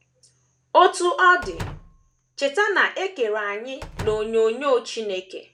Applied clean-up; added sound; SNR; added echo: none; Slam; 17 dB; none.